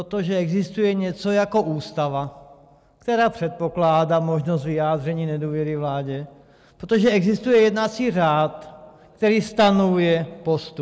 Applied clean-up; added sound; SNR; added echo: none; none; none; none.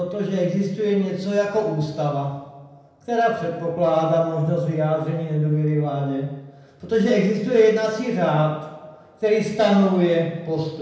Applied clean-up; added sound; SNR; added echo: none; none; none; reverberation time 0.9 s.